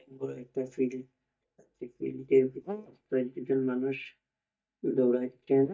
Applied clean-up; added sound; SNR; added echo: neural mask model DeepFilterNet 3.